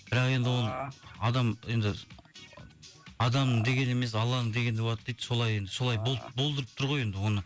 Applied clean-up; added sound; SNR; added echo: none; none; none; none.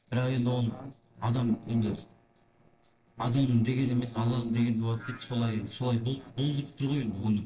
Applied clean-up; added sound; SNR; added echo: neural separator model SepFormer DNS4.